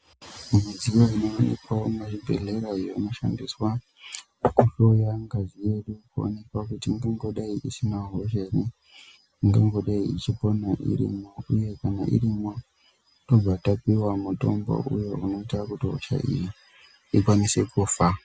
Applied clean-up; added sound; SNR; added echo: none; none; none; none.